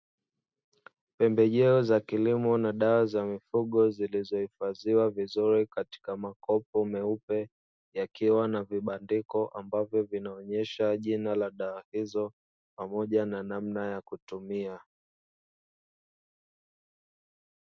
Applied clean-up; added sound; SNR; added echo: none; none; none; none.